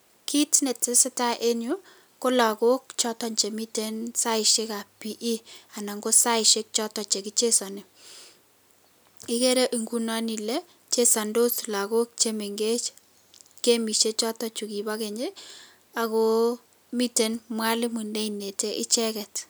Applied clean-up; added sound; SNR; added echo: none; none; none; none.